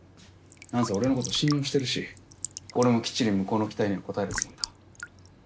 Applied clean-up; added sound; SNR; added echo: none; Raindrop / Drip / Trickle, dribble; 12 dB; none.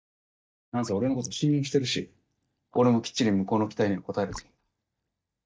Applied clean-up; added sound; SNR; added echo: neural mask model DeepFilterNet 3.